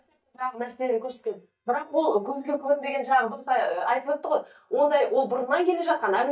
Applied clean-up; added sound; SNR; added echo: neural mask model DeepFilterNet 3.